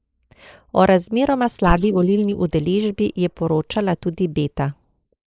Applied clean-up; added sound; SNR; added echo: neural mask model Resemble Enhance denoiser.